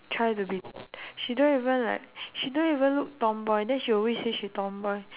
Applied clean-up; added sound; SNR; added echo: none; none; none; none.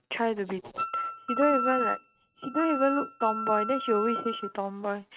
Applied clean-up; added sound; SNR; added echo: neural mask model RNNoise.